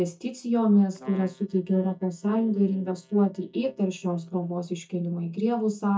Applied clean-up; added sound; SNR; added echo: neural mask model DeepFilterNet 3.